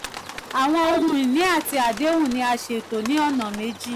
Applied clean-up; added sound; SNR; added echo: none; Bird; 15 dB; none.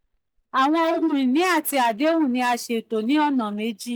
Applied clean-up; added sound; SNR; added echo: neural mask model DeepFilterNet 3.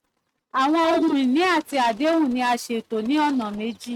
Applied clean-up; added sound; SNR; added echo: neural mask model RNNoise.